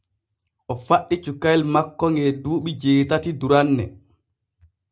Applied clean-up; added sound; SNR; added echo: none; none; none; none.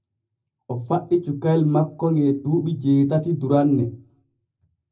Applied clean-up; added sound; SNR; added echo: none; none; none; reverberation time 0.4 s.